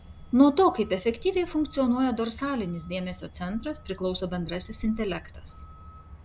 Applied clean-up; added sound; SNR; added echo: none; Truck; 17 dB; none.